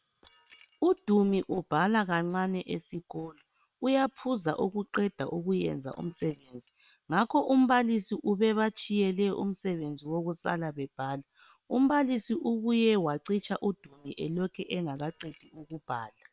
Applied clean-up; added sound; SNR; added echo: neural separator model SepFormer WHAM!.